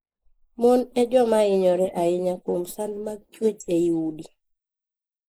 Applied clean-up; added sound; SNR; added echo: neural mask model Resemble Enhance denoiser.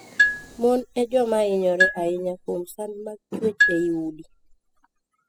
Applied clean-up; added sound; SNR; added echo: classical method spectral subtraction.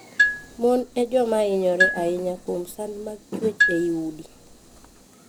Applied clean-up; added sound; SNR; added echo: none; Marimba, xylophone; 2 dB; none.